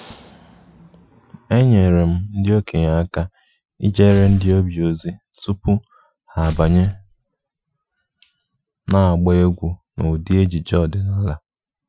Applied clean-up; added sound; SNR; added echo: classical method Wiener filter.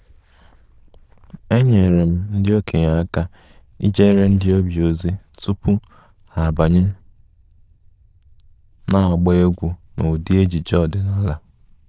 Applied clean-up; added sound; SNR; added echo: neural diffusion model UNIVERSE++.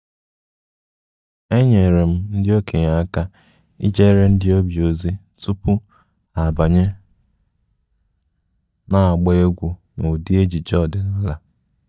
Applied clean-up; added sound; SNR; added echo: neural mask model DeepFilterNet 3.